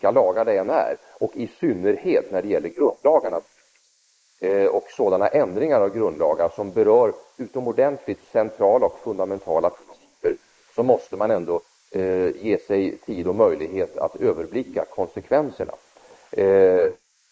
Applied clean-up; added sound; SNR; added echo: neural mask model Resemble Enhance denoiser.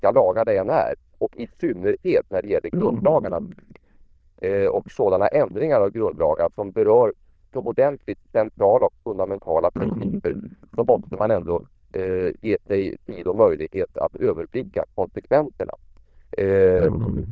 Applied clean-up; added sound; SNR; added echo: neural diffusion model UNIVERSE++.